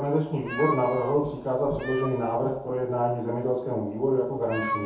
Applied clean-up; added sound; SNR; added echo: none; Meow; 11 dB; reverberation time 0.6 s.